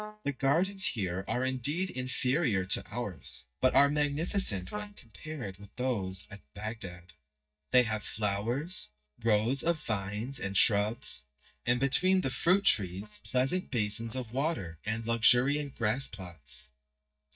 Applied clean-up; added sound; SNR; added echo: neural mask model DeepFilterNet 3.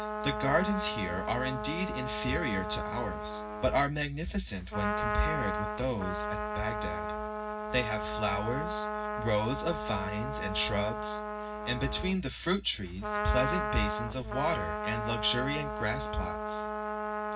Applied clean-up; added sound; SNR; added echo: none; Trumpet; 3 dB; reverberation time 0.4 s.